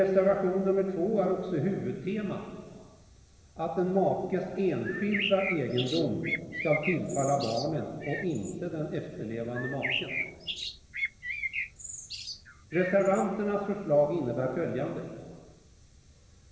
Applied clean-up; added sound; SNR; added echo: none; Bird; 7 dB; reverberation time 1.6 s.